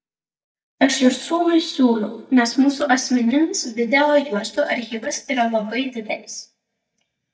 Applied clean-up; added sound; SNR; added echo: neural mask model DeepFilterNet 3.